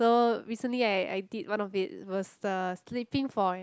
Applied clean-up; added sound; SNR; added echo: none; none; none; none.